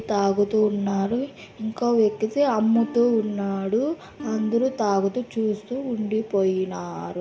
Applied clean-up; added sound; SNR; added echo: none; Acoustic guitar; 16 dB; reverberation time 0.5 s.